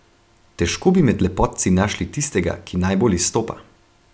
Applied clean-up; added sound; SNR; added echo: none; none; none; none.